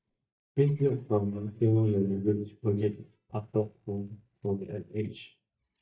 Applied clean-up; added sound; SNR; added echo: neural mask model DeepFilterNet 3.